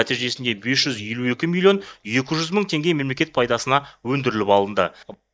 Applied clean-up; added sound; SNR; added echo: neural mask model DeepFilterNet 3.